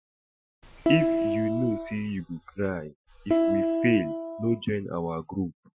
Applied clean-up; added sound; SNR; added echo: classical method Wiener filter.